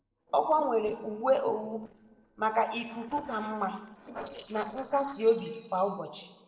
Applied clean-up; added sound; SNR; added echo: neural separator model SepFormer DNS4.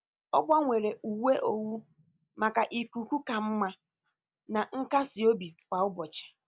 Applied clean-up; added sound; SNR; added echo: none; none; none; none.